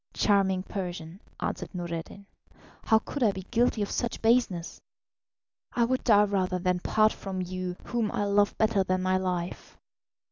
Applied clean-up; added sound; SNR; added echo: none; none; none; none.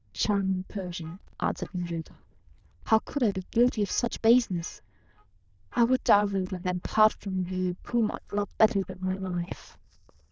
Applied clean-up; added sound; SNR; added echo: neural diffusion model UNIVERSE++.